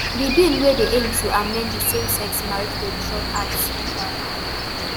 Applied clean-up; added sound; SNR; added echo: none; Cricket; 2 dB; none.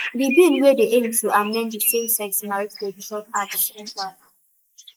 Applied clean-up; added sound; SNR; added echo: neural mask model Resemble Enhance denoiser.